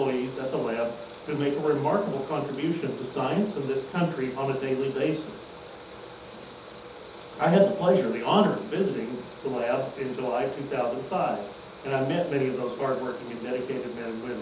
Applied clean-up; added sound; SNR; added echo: none; Mechanical fan; 16 dB; reverberation time 0.6 s.